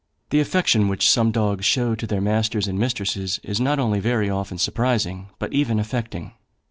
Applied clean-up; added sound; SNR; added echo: none; none; none; none.